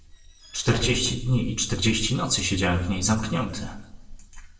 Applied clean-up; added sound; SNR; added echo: neural separator model SepFormer DNS4.